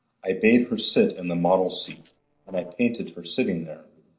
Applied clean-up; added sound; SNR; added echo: neural separator model SepFormer DNS4.